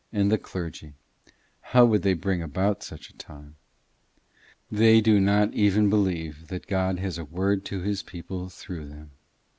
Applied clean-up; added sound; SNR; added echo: none; none; none; none.